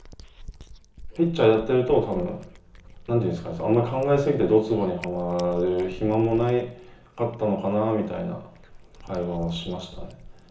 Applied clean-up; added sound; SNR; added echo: none; Cat; 18 dB; reverberation time 0.7 s.